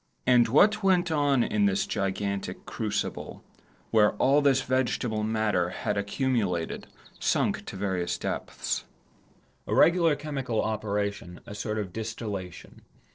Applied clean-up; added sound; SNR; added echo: neural separator model SepFormer DNS4.